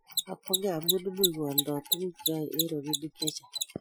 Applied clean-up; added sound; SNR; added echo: classical method Wiener filter.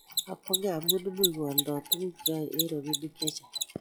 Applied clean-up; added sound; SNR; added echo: classical method log-MMSE.